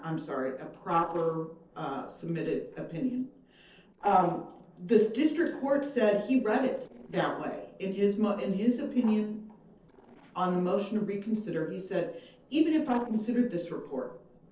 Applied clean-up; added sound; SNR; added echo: neural separator model SepFormer DNS4.